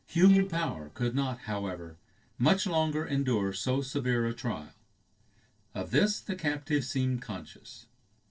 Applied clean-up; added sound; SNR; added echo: neural separator model SepFormer DNS4.